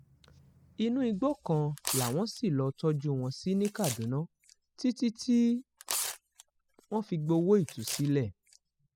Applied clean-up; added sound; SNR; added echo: classical method spectral subtraction.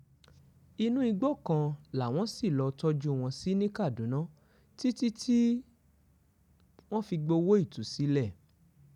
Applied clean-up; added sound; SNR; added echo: none; none; none; none.